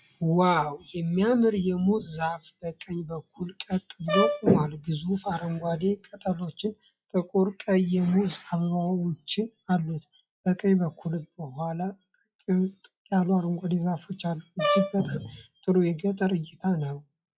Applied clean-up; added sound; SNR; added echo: classical method log-MMSE.